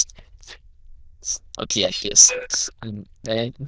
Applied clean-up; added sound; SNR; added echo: neural diffusion model UNIVERSE++.